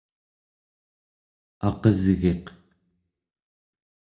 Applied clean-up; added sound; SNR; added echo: none; none; none; reverberation time 0.4 s.